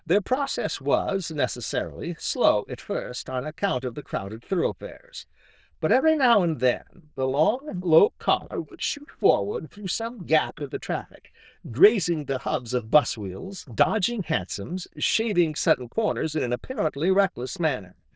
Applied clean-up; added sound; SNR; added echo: neural diffusion model UNIVERSE++.